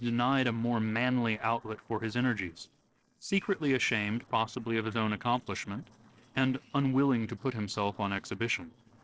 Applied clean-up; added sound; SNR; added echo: neural separator model SepFormer DNS4.